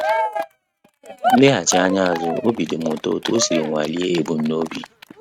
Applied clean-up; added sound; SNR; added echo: neural mask model RNNoise.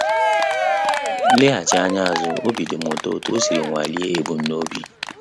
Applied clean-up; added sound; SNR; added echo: none; Cheering; 0 dB; none.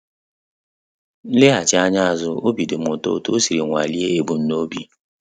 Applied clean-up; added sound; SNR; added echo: none; none; none; none.